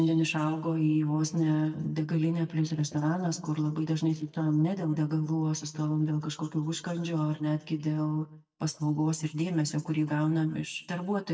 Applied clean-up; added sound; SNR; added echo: neural mask model DeepFilterNet 3.